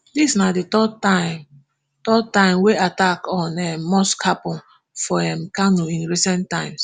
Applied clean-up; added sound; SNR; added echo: none; none; none; none.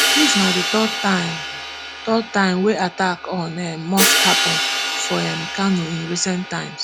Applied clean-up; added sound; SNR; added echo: none; Hi-hat; 1 dB; none.